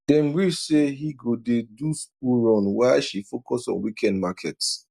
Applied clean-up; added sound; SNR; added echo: none; none; none; none.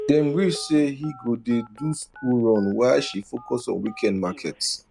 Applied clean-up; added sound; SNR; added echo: none; Telephone; 15 dB; none.